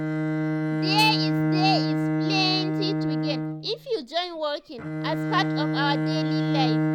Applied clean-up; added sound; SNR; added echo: none; Bowed string instrument; -3 dB; none.